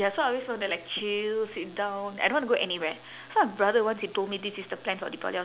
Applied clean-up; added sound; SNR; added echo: none; none; none; none.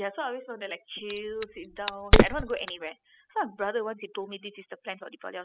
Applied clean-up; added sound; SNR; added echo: classical method spectral subtraction.